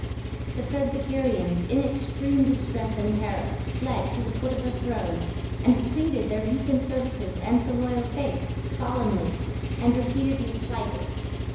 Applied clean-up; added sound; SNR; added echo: none; Engine; 2 dB; reverberation time 1.0 s.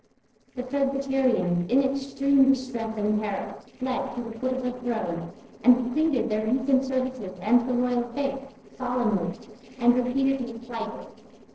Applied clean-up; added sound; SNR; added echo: neural separator model SepFormer DNS4.